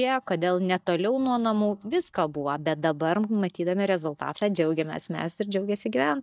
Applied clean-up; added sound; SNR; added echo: neural mask model DeepFilterNet 3.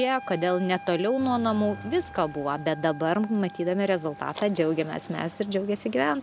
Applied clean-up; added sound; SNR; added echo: none; Engine + Wind instrument, woodwind instrument; 17 dB; none.